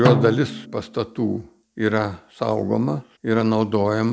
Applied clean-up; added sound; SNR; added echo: none; Snare drum; 5 dB; none.